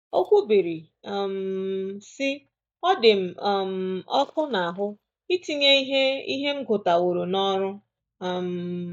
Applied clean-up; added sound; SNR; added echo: neural mask model DeepFilterNet 3.